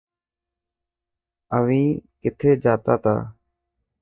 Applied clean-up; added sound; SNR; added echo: neural mask model DeepFilterNet 3.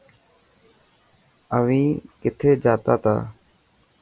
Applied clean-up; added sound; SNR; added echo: none; none; none; none.